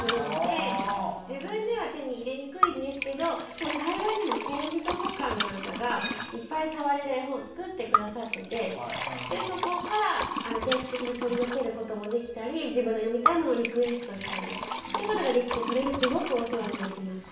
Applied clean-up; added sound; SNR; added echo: none; Liquid; 4 dB; reverberation time 0.7 s.